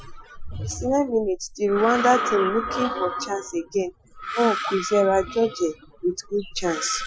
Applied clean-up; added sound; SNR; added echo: classical method Wiener filter.